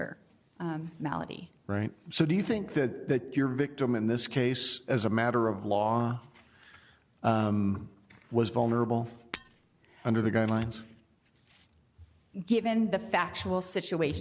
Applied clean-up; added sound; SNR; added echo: none; Shatter; 17 dB; none.